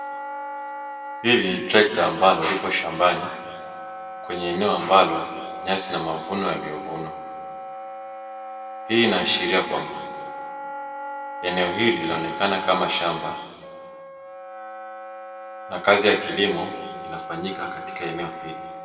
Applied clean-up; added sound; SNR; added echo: none; Wind instrument, woodwind instrument; 10 dB; reverberation time 1.9 s.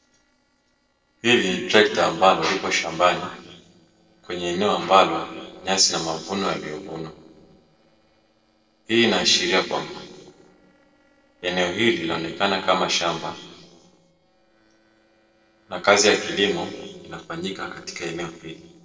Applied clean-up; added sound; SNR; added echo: neural separator model SepFormer DNS4.